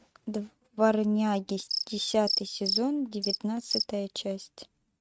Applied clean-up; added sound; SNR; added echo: neural mask model RNNoise.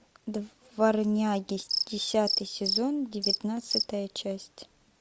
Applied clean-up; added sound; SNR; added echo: none; Cricket; 5 dB; none.